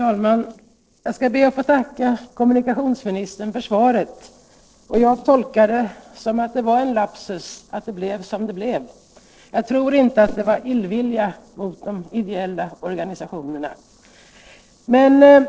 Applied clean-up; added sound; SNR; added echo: neural separator model SepFormer DNS4.